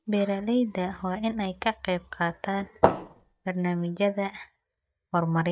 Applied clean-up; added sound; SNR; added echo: neural mask model DeepFilterNet 3.